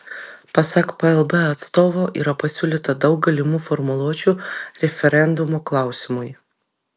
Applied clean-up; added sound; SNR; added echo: none; none; none; none.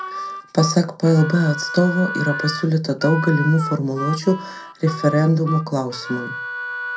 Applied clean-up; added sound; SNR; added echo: none; Harmonica; 9 dB; reverberation time 0.2 s.